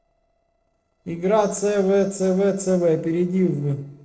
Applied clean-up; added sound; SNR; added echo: neural separator model SepFormer DNS4.